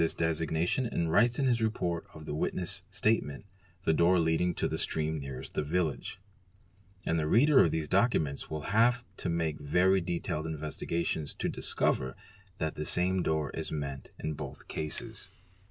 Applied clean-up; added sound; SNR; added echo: none; none; none; none.